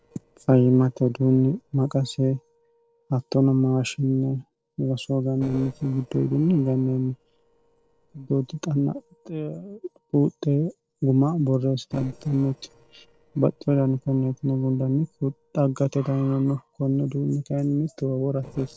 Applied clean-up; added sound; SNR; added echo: neural separator model SepFormer DNS4.